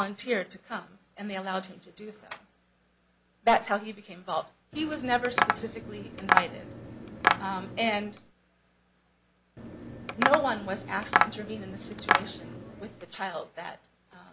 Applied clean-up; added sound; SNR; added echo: none; Tap; -3 dB; none.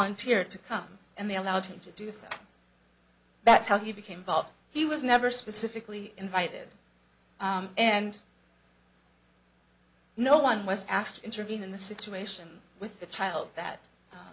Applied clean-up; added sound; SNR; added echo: none; none; none; none.